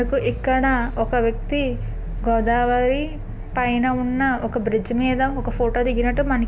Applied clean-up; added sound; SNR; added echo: none; Vehicle; 6 dB; none.